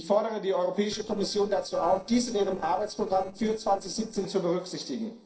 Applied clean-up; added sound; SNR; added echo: neural separator model SepFormer DNS4.